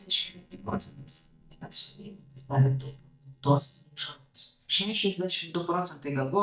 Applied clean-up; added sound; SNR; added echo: neural mask model DeepFilterNet 3.